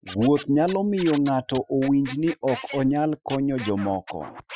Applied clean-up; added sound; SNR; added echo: classical method Wiener filter.